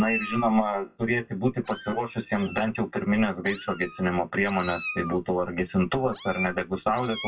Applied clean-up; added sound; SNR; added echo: classical method WPE with log-MMSE.